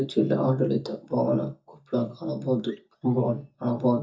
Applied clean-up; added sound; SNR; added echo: neural mask model DeepFilterNet 3.